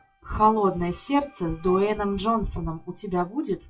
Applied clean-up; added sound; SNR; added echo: classical method WPE with log-MMSE.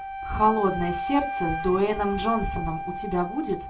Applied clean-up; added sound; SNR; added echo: none; Wind instrument, woodwind instrument; 7 dB; reverberation time 0.2 s.